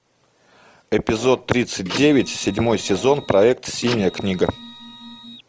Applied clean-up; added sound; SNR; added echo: none; Printer + Fart; 13 dB; none.